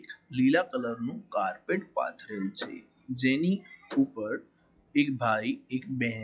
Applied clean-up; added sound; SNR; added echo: classical method log-MMSE.